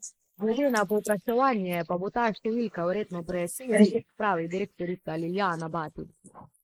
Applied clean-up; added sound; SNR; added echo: neural mask model Resemble Enhance denoiser.